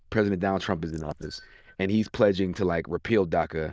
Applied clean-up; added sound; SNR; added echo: neural diffusion model UNIVERSE++.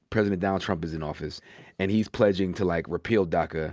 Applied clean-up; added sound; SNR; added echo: none; none; none; none.